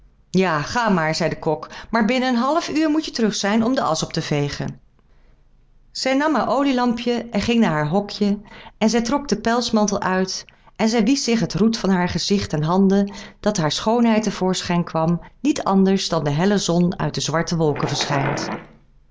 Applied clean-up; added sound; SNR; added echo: none; Wild animals; 9 dB; none.